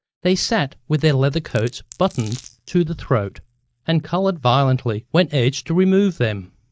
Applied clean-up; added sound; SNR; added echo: neural mask model DeepFilterNet 3.